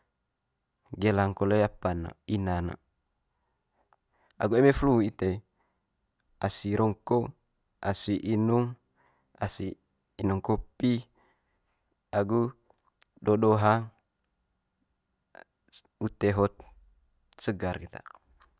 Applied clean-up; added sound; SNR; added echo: none; none; none; none.